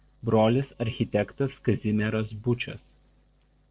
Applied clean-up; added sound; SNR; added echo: neural separator model SepFormer DNS4.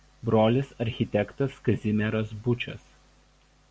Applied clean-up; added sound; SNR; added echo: none; none; none; none.